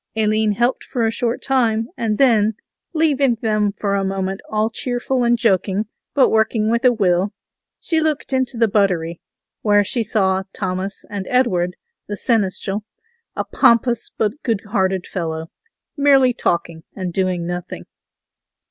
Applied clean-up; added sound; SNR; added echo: none; none; none; none.